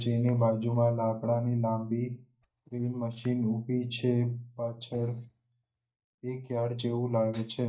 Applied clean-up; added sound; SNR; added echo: neural mask model DeepFilterNet 3.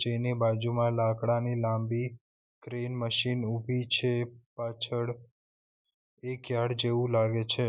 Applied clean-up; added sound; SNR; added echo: none; none; none; none.